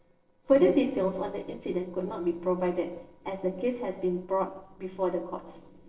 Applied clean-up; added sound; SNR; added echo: neural separator model SepFormer DNS4.